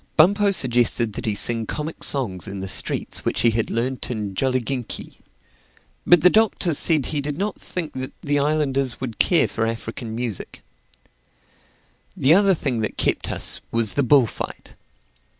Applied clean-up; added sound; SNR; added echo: none; Bass drum; 18 dB; none.